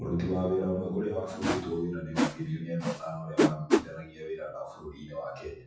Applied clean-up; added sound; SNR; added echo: classical method WPE with log-MMSE.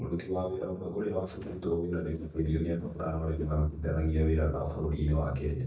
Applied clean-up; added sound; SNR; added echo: neural mask model DeepFilterNet 3.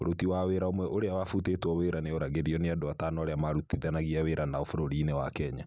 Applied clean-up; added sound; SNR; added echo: none; none; none; none.